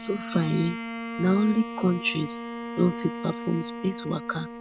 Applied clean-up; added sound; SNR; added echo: none; Bowed string instrument; 9 dB; none.